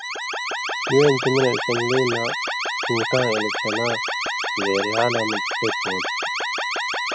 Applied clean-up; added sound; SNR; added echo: classical method spectral subtraction.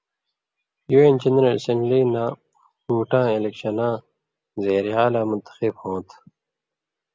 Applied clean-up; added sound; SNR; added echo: none; none; none; none.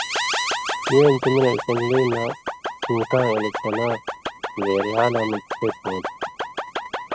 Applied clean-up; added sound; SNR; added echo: neural mask model RNNoise.